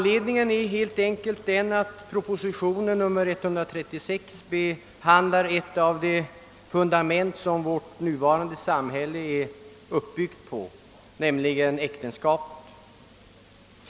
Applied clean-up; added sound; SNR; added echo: none; none; none; none.